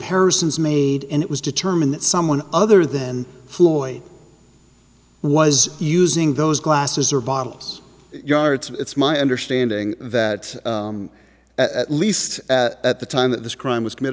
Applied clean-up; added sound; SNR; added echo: none; none; none; none.